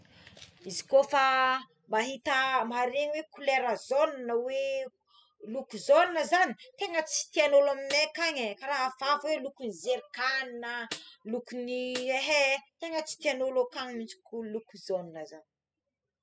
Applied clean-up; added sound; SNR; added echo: classical method spectral subtraction.